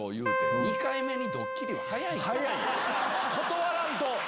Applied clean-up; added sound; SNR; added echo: none; Keyboard (musical); 2 dB; none.